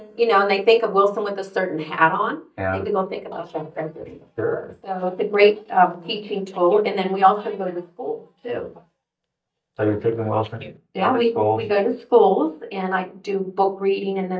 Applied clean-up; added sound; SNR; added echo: neural mask model DeepFilterNet 3.